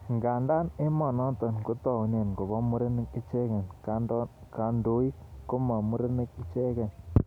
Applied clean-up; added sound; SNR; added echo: none; none; none; none.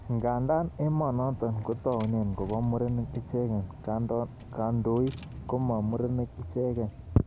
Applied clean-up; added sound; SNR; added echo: none; Engine / Car; 15 dB; none.